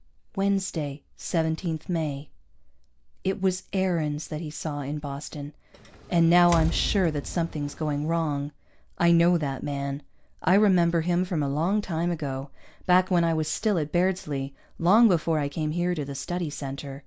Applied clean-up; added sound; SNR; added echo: none; Door; 9 dB; none.